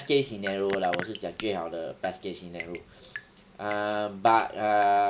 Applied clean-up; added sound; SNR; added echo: none; Drip; 16 dB; none.